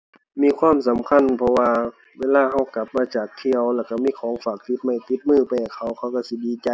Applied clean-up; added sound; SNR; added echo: none; none; none; none.